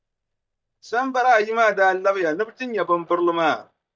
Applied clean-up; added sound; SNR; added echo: neural mask model DeepFilterNet 3.